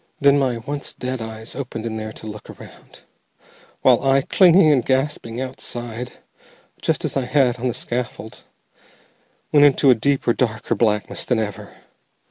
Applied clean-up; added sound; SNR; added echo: none; none; none; none.